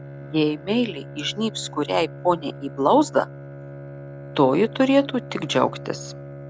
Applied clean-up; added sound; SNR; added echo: none; Bowed string instrument; 14 dB; none.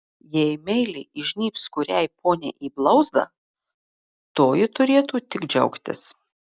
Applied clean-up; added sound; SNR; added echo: none; none; none; none.